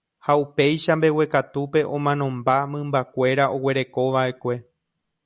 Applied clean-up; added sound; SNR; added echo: none; none; none; none.